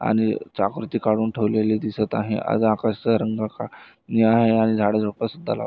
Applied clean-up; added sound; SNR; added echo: none; none; none; none.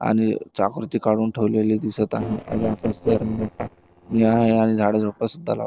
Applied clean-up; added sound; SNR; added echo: neural separator model SepFormer DNS4.